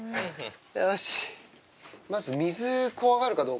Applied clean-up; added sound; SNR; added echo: none; none; none; none.